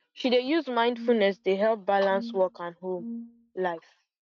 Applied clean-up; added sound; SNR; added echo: neural mask model RNNoise.